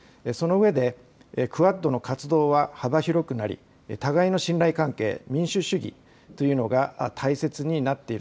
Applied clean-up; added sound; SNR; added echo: none; none; none; none.